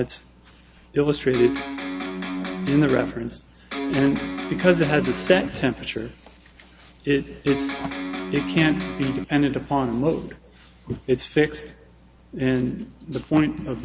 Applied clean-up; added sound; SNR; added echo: none; Electric guitar; 5 dB; none.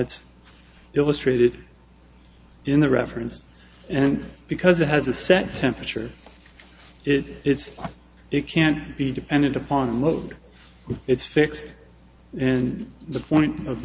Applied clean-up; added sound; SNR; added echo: none; none; none; none.